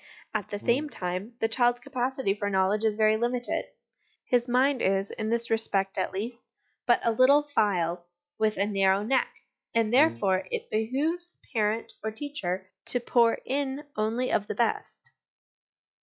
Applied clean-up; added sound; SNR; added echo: classical method log-MMSE.